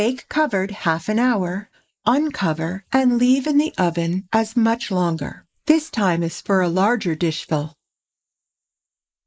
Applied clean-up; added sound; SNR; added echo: neural mask model Resemble Enhance denoiser.